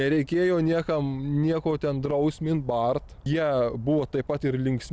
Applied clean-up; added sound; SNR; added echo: none; none; none; none.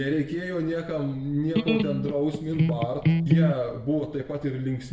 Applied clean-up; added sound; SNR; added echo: none; Electric guitar; -4 dB; reverberation time 0.7 s.